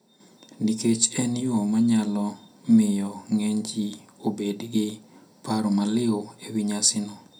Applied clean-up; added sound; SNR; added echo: none; none; none; reverberation time 0.2 s.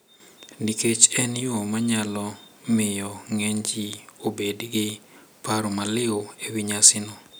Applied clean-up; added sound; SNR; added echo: none; none; none; none.